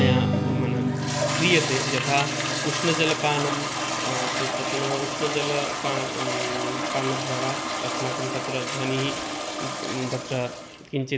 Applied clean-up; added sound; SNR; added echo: none; Strum + Toilet flush; -2 dB; none.